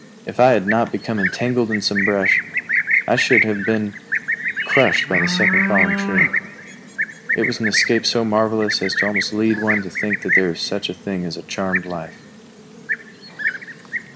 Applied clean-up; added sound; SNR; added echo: none; Livestock, farm animals, working animals; 1 dB; none.